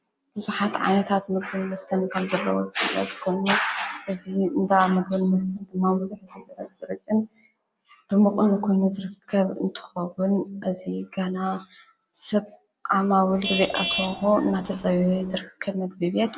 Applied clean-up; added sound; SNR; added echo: none; Traffic noise, roadway noise / Vehicle horn, car horn, honking; 7 dB; none.